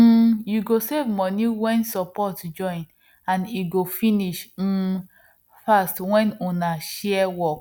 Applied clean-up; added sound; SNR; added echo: none; none; none; none.